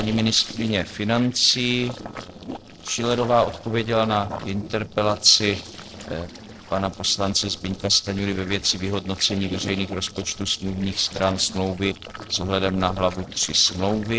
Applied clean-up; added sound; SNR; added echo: neural separator model SepFormer DNS4.